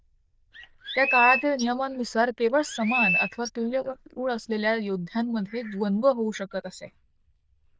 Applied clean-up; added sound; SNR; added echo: neural diffusion model UNIVERSE++.